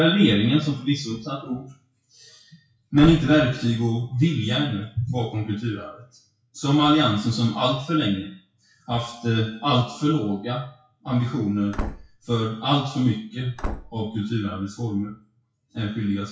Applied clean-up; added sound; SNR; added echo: classical method WPE with log-MMSE.